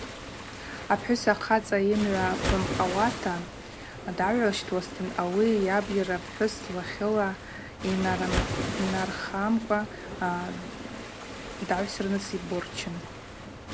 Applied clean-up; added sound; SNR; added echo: none; Waves, surf; 7 dB; none.